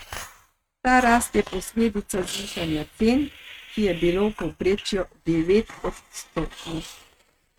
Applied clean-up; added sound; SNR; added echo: neural mask model RNNoise.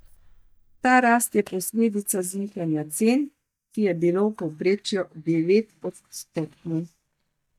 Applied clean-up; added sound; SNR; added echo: neural mask model DeepFilterNet 3.